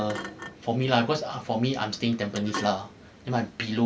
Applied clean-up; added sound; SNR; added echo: none; Thump, thud; 14 dB; none.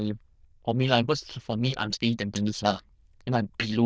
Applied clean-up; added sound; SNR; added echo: neural diffusion model UNIVERSE++.